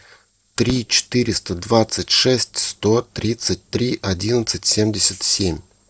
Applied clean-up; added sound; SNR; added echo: neural separator model SepFormer DNS4.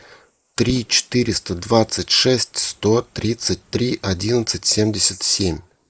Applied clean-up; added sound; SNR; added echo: neural mask model Resemble Enhance denoiser.